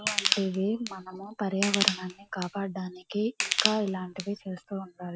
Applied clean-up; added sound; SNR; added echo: none; Crushing; 1 dB; none.